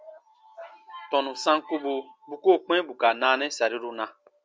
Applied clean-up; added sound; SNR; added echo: none; none; none; none.